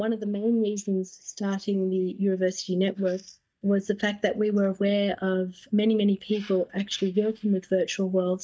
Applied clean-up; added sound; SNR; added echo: neural mask model DeepFilterNet 3.